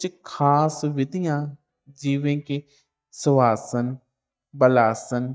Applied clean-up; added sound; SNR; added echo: neural mask model DeepFilterNet 3.